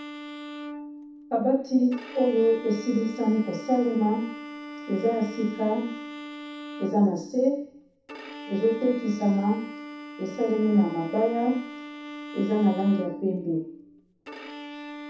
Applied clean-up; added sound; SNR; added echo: none; Bowed string instrument; 13 dB; reverberation time 0.7 s.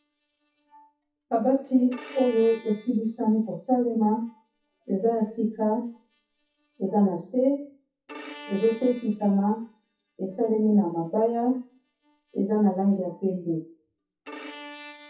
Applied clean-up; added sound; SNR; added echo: classical method WPE with log-MMSE.